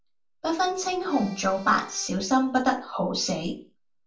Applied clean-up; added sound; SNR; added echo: none; Accordion; 20 dB; reverberation time 0.3 s.